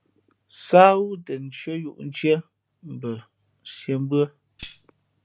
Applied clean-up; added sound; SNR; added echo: none; Tambourine; 6 dB; none.